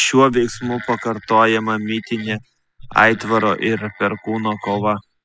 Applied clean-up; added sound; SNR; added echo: classical method spectral subtraction.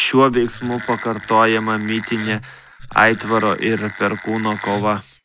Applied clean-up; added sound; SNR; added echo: none; Wood; 13 dB; none.